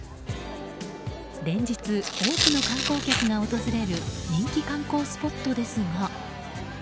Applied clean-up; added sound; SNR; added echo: none; Tearing; 2 dB; none.